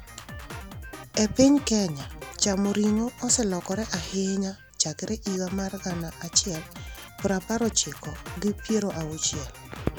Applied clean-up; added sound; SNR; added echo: none; Drum kit; 13 dB; none.